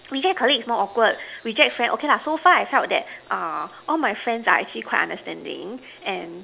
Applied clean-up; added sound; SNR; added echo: none; none; none; none.